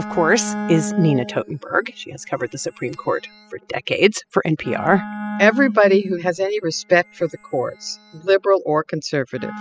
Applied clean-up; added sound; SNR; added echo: classical method spectral subtraction.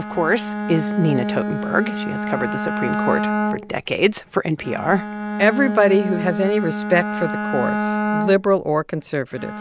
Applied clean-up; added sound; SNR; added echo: none; Bowed string instrument; 4 dB; none.